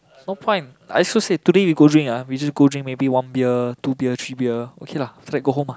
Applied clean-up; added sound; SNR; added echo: none; none; none; none.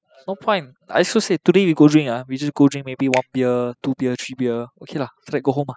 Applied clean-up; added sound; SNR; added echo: classical method spectral subtraction.